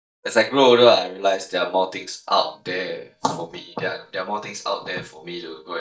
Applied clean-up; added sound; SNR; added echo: neural mask model DeepFilterNet 3.